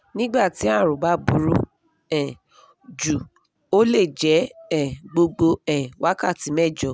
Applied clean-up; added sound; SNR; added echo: none; none; none; none.